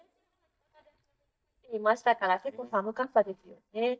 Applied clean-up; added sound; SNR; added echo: neural mask model DeepFilterNet 3.